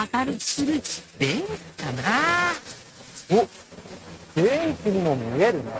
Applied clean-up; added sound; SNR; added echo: neural mask model RNNoise.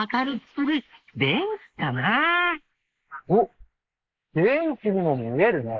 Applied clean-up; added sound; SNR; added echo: neural mask model Resemble Enhance denoiser.